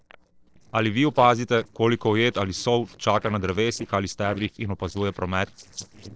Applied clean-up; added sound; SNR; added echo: neural separator model SepFormer DNS4.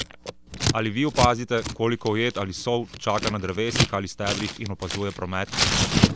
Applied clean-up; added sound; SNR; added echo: none; Scissors; 1 dB; none.